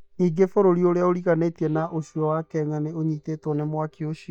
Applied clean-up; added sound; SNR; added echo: neural mask model DeepFilterNet 3.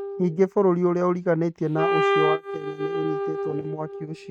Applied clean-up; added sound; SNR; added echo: neural mask model RNNoise.